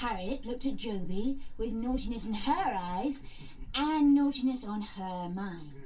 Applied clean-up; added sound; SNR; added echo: none; none; none; reverberation time 0.2 s.